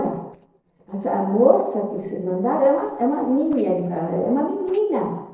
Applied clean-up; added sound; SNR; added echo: neural separator model SepFormer DNS4.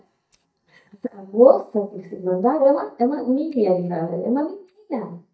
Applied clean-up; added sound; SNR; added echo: neural mask model DeepFilterNet 3.